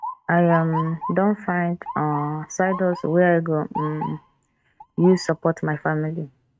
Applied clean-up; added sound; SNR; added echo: neural mask model RNNoise.